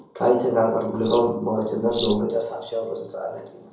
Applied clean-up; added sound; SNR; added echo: none; Bird vocalization, bird call, bird song; 7 dB; reverberation time 2.7 s.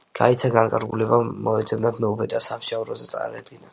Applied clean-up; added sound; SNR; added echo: none; none; none; none.